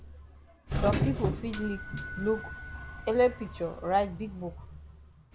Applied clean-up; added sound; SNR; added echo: none; Doorbell; -1 dB; none.